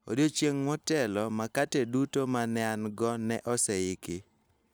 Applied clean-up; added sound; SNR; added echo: none; none; none; none.